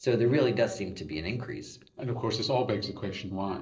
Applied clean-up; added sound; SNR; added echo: neural separator model SepFormer DNS4.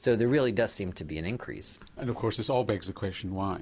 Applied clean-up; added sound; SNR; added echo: none; none; none; none.